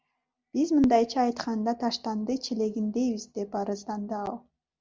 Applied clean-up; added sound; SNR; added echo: none; none; none; none.